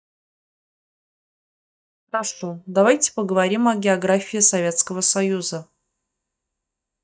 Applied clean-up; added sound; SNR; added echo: neural mask model DeepFilterNet 3.